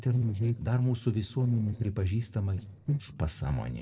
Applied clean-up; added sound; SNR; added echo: neural separator model SepFormer DNS4.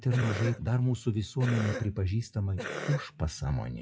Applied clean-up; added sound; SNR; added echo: classical method WPE with log-MMSE.